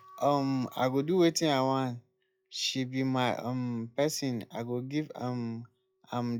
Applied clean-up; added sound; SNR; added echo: classical method log-MMSE.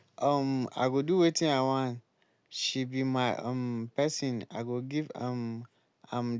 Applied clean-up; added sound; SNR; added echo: none; none; none; none.